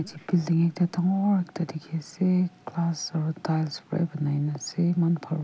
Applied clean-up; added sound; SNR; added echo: none; none; none; none.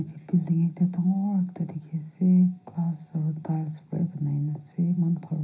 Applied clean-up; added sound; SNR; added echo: none; none; none; reverberation time 0.5 s.